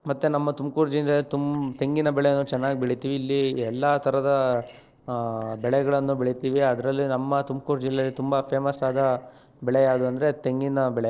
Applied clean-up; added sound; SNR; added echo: neural separator model SepFormer DNS4.